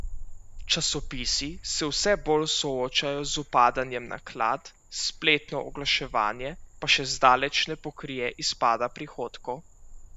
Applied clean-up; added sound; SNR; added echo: none; Frog; 14 dB; none.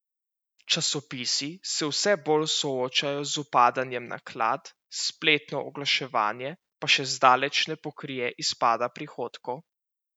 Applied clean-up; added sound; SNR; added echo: none; none; none; none.